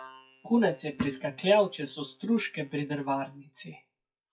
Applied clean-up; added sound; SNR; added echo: classical method WPE with log-MMSE.